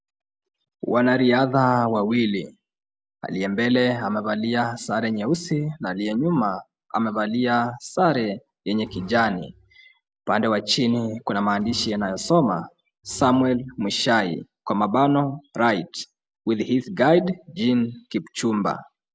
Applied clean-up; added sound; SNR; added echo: none; Bowed string instrument; 20 dB; none.